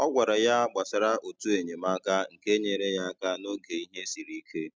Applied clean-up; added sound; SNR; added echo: none; none; none; none.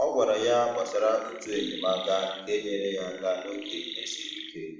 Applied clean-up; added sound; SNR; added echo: none; Chirp, tweet; 13 dB; reverberation time 0.8 s.